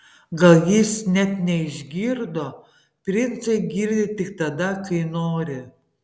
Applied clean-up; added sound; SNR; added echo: none; none; none; none.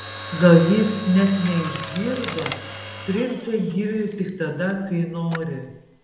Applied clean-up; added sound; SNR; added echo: none; Mechanisms; 11 dB; reverberation time 0.8 s.